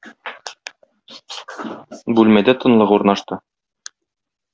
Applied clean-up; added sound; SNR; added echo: none; none; none; none.